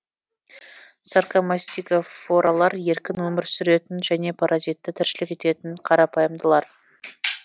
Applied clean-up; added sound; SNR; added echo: none; none; none; none.